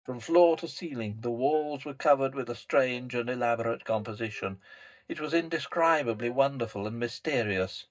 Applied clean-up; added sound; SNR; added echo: neural mask model DeepFilterNet 3.